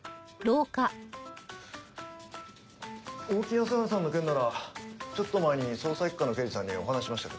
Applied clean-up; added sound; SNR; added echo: none; none; none; none.